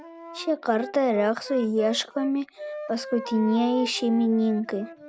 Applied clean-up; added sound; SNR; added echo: none; Wind instrument, woodwind instrument; 13 dB; none.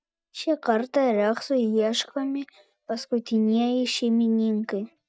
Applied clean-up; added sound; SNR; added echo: neural mask model DeepFilterNet 3.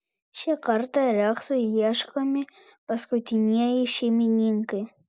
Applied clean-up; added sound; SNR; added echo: none; none; none; none.